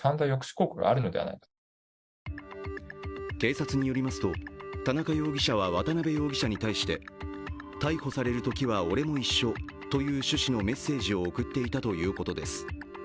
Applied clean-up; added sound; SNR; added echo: none; none; none; none.